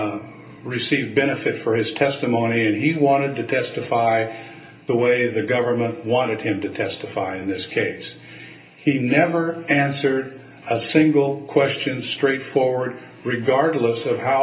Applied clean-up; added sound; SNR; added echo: none; none; none; reverberation time 0.3 s.